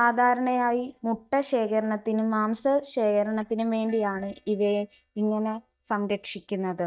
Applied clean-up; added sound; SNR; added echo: neural mask model DeepFilterNet 3.